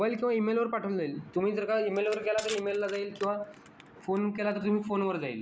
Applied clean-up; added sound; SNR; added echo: none; Crushing; 17 dB; none.